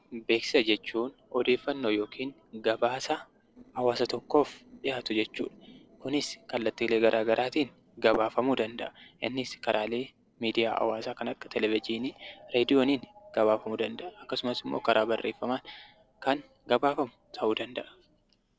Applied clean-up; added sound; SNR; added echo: neural separator model SepFormer DNS4.